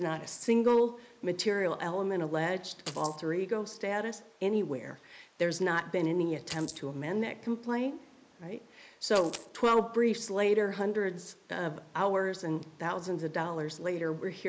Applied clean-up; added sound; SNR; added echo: neural mask model Resemble Enhance denoiser.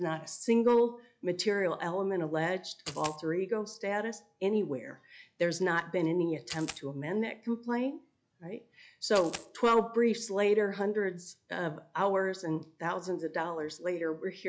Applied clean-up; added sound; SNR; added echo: classical method log-MMSE.